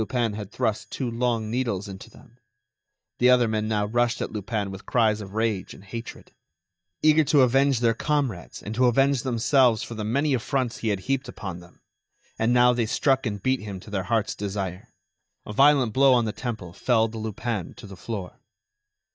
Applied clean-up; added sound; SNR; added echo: neural mask model DeepFilterNet 3.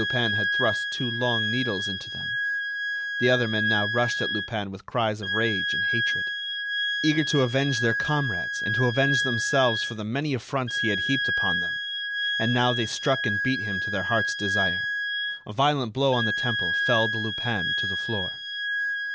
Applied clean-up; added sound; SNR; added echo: none; Wind instrument, woodwind instrument; 0 dB; none.